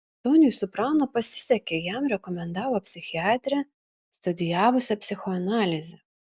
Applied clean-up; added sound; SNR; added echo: none; none; none; none.